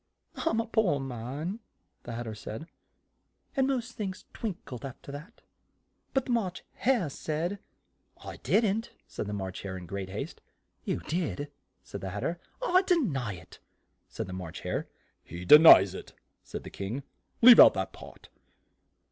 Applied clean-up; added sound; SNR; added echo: none; none; none; none.